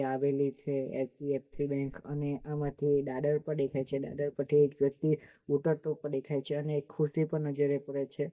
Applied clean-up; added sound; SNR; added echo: neural mask model DeepFilterNet 3.